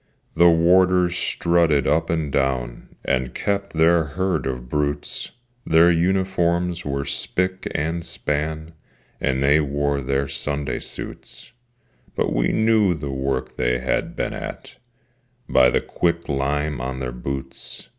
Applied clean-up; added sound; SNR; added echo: none; none; none; none.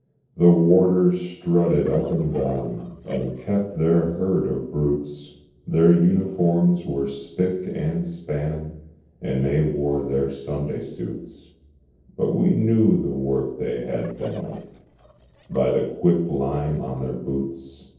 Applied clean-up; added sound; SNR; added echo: neural separator model SepFormer DNS4.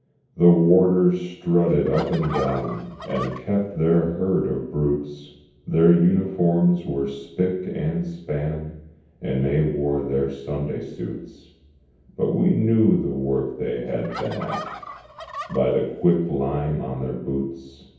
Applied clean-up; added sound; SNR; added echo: none; Fowl; 13 dB; reverberation time 0.9 s.